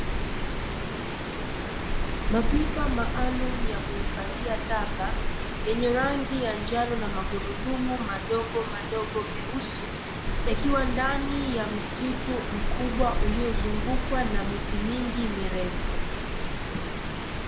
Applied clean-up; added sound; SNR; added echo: none; Rain; -3 dB; reverberation time 0.7 s.